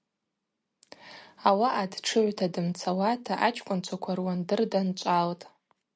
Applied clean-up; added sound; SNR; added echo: none; none; none; none.